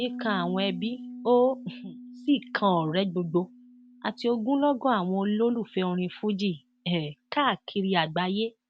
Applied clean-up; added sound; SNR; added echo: none; Piano; 17 dB; none.